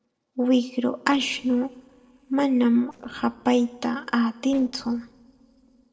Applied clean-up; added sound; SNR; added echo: neural separator model SepFormer DNS4.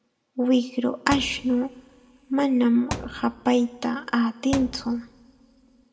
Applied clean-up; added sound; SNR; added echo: none; Thump, thud; 13 dB; reverberation time 1.2 s.